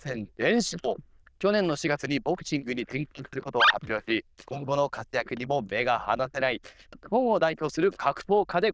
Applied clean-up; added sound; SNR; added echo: neural diffusion model UNIVERSE++.